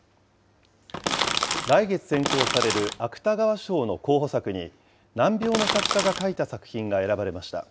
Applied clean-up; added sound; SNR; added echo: none; Crackle; 1 dB; none.